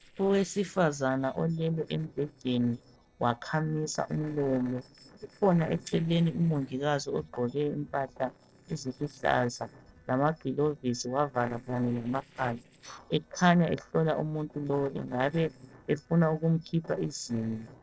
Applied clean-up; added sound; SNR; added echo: neural separator model SepFormer DNS4.